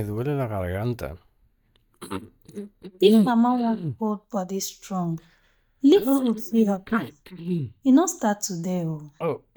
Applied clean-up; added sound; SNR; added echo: neural mask model DeepFilterNet 3.